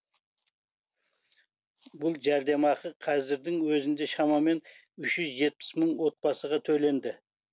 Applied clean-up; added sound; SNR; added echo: none; none; none; none.